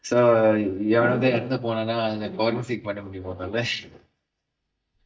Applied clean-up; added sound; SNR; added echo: neural mask model DeepFilterNet 3.